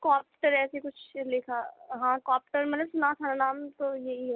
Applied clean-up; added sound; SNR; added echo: none; none; none; none.